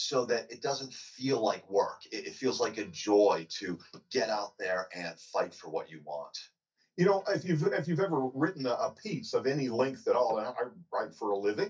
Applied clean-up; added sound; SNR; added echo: neural mask model DeepFilterNet 3.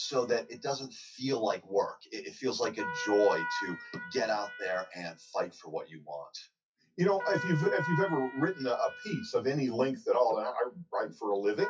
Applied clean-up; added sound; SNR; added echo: classical method WPE with log-MMSE.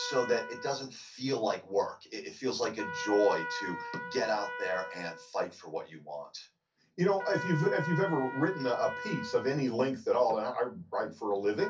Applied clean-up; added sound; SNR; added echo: none; Trumpet; 10 dB; reverberation time 0.3 s.